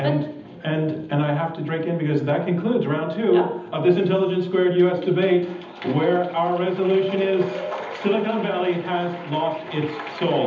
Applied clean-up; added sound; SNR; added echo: none; none; none; reverberation time 0.8 s.